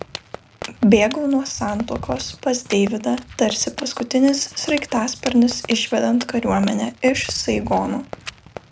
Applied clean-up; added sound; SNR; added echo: none; Fireworks + Walk, footsteps; 15 dB; none.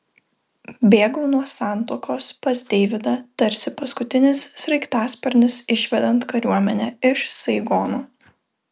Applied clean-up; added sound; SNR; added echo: none; none; none; none.